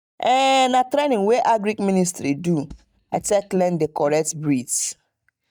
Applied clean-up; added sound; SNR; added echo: neural mask model DeepFilterNet 3.